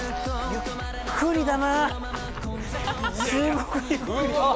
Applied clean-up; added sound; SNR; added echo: none; Thunder; 16 dB; none.